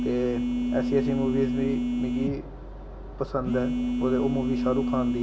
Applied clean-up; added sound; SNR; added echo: none; Telephone; -1 dB; reverberation time 1.0 s.